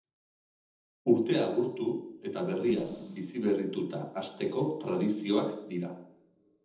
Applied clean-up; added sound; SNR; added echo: neural separator model SepFormer DNS4.